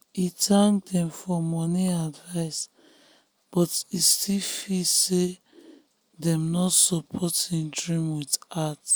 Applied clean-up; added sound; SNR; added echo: none; none; none; none.